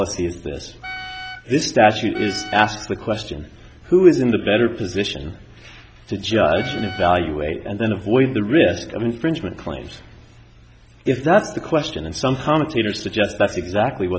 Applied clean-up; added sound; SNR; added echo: none; Wind instrument, woodwind instrument; 15 dB; none.